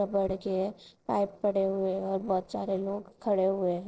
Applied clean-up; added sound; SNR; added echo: neural separator model SepFormer DNS4.